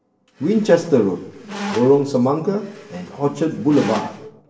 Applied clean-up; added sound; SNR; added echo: none; Squeak; 13 dB; reverberation time 0.8 s.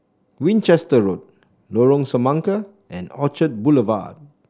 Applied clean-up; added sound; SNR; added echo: none; none; none; none.